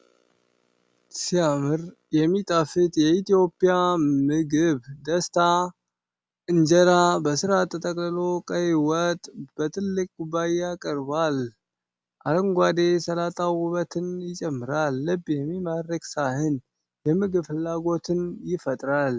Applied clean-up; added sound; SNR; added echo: none; none; none; none.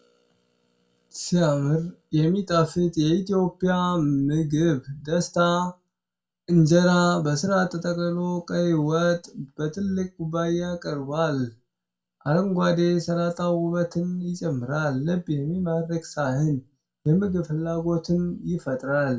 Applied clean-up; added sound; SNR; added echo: none; none; none; reverberation time 0.2 s.